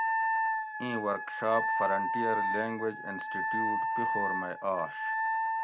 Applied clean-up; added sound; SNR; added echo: none; Wind instrument, woodwind instrument; -4 dB; none.